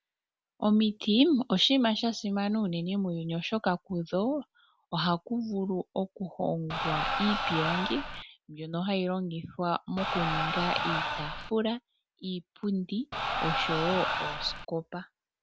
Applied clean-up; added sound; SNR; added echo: none; Crowd; 1 dB; none.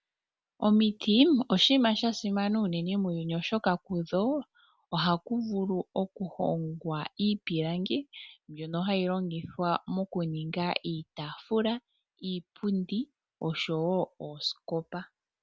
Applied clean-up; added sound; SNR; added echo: none; none; none; none.